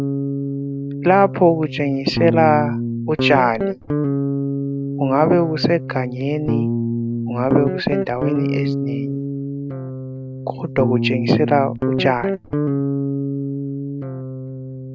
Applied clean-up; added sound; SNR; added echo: none; Guitar; 2 dB; none.